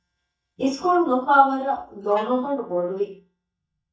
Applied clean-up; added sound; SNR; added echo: neural mask model DeepFilterNet 3.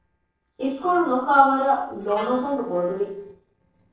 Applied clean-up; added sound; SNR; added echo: neural separator model SepFormer DNS4.